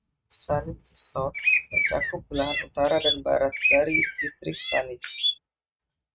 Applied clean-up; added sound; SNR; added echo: neural mask model RNNoise.